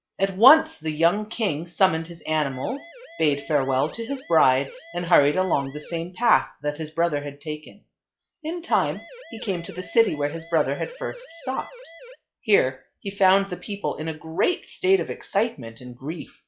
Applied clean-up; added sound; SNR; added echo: classical method log-MMSE.